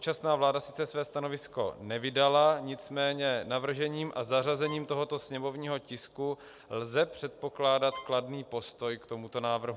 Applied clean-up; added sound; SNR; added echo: none; Bowed string instrument; 19 dB; none.